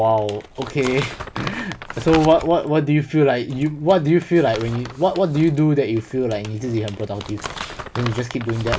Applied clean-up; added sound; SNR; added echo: none; Crumpling, crinkling; 14 dB; none.